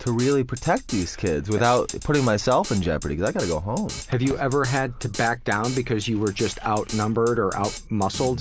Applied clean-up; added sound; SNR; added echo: none; Drum kit; 15 dB; none.